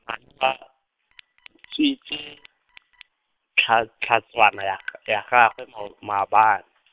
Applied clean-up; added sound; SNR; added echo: neural separator model SepFormer WHAM!.